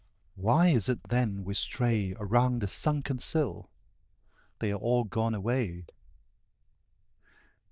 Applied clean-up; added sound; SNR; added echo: neural diffusion model UNIVERSE++.